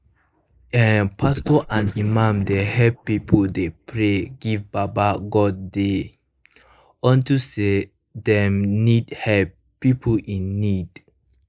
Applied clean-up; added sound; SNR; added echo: neural mask model Resemble Enhance denoiser.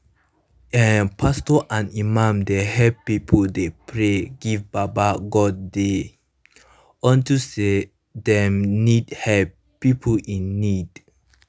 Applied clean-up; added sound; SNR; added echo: none; none; none; none.